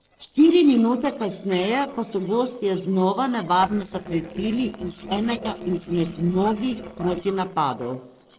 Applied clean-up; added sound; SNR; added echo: neural separator model SepFormer DNS4.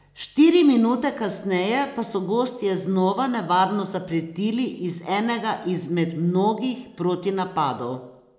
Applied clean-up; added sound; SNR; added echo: none; none; none; none.